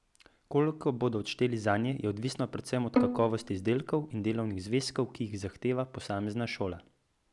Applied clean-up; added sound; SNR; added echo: none; Bowed string instrument; 2 dB; none.